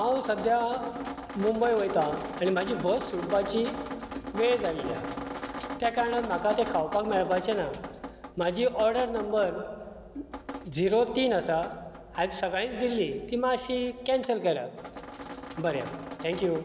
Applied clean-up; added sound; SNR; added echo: none; Drip; 11 dB; none.